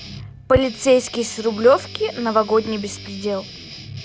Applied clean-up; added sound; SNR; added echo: none; Guitar; 16 dB; none.